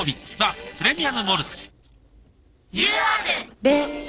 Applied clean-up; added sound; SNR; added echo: neural separator model SepFormer DNS4.